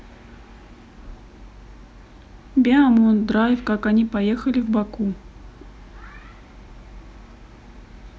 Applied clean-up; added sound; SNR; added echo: none; none; none; none.